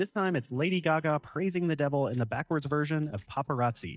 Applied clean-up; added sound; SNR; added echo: neural mask model DeepFilterNet 3.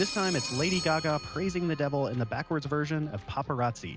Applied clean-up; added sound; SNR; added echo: none; Telephone; 11 dB; none.